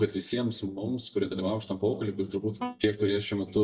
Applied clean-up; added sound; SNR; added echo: neural mask model DeepFilterNet 3.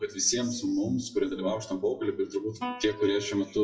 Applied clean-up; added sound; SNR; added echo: classical method WPE with log-MMSE.